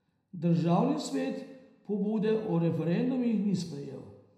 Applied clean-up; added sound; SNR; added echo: none; none; none; reverberation time 0.8 s.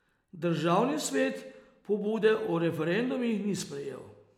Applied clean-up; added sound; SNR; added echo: none; none; none; none.